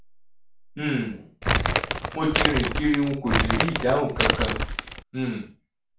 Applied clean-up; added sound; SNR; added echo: none; Crumpling, crinkling; -3 dB; reverberation time 0.3 s.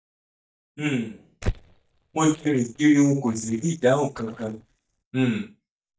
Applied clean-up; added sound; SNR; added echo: neural mask model DeepFilterNet 3.